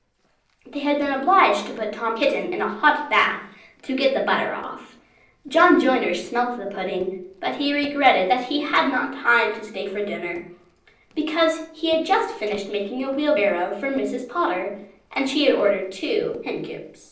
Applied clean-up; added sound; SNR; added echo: neural separator model SepFormer DNS4.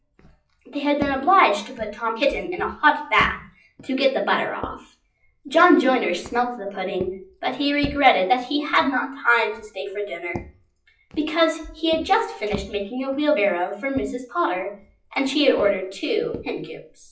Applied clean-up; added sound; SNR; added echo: classical method WPE with log-MMSE.